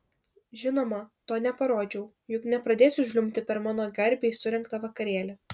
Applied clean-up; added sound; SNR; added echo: none; none; none; none.